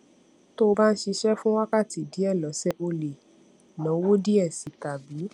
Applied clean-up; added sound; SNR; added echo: none; none; none; none.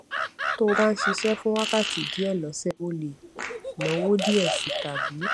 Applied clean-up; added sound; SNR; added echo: none; Animal + Fart; 4 dB; none.